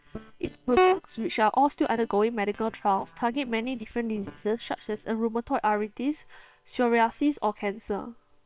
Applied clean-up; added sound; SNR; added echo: neural separator model SepFormer WHAM!.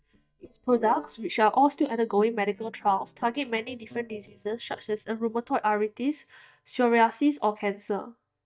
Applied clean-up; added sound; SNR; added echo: neural mask model DeepFilterNet 3.